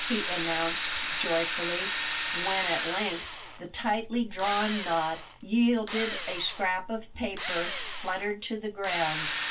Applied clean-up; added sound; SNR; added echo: none; Drill; 4 dB; reverberation time 0.2 s.